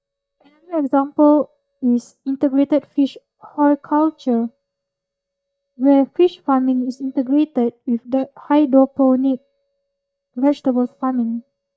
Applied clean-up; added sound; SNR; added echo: neural mask model DeepFilterNet 3.